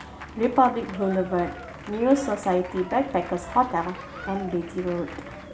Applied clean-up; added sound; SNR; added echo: none; Applause / Crowd; 15 dB; none.